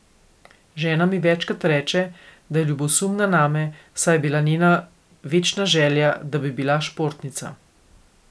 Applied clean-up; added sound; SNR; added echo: none; none; none; none.